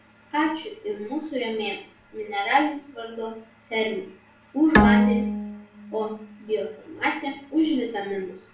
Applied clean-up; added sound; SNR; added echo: none; Bowed string instrument; -4 dB; reverberation time 0.4 s.